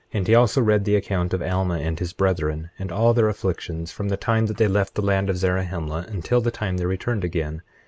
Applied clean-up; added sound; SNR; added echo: none; none; none; none.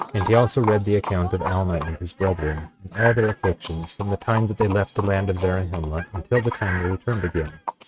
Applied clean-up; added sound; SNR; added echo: neural mask model RNNoise.